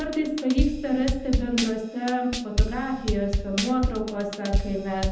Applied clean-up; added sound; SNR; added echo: none; Drum kit; 1 dB; reverberation time 0.9 s.